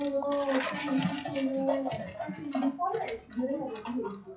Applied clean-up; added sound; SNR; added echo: classical method WPE with log-MMSE.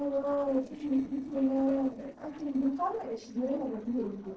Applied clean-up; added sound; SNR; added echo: neural separator model SepFormer DNS4.